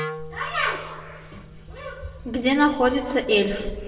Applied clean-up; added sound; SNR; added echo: none; Wind instrument, woodwind instrument; 16 dB; reverberation time 1.7 s.